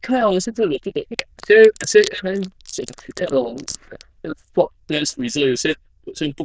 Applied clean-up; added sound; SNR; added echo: neural diffusion model UNIVERSE++.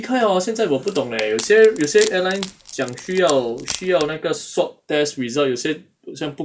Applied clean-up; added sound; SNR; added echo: none; Wood; 13 dB; none.